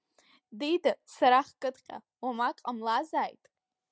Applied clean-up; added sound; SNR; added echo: none; none; none; none.